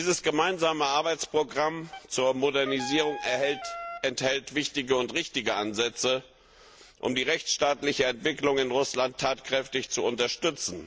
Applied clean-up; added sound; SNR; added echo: none; Wind instrument, woodwind instrument; 11 dB; none.